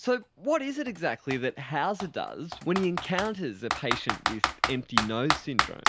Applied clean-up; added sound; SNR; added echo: none; Computer keyboard; 2 dB; none.